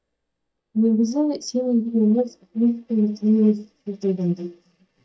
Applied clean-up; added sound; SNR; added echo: neural mask model DeepFilterNet 3.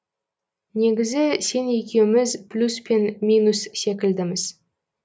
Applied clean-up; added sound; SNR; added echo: none; none; none; none.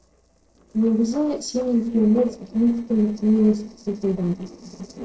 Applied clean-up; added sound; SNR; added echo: neural separator model SepFormer DNS4.